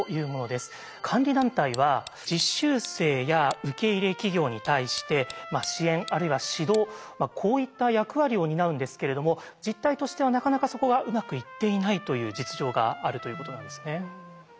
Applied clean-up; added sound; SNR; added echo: none; Trumpet + Tick; 18 dB; none.